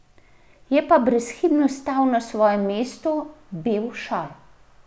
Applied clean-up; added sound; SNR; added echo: none; none; none; none.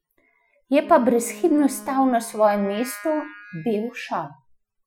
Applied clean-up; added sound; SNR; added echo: classical method Wiener filter.